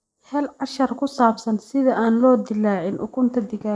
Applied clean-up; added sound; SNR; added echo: neural mask model Resemble Enhance denoiser.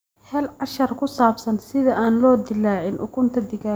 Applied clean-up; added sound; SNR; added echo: none; none; none; none.